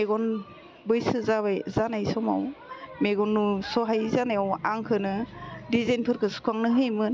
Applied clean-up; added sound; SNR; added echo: none; none; none; none.